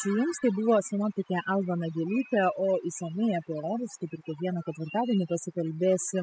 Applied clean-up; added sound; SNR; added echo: classical method spectral subtraction.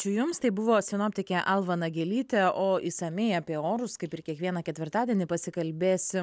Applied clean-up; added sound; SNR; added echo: none; none; none; none.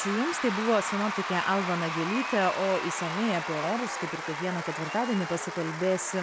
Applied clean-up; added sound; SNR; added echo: none; Applause / Crowd / Cheering; 4 dB; none.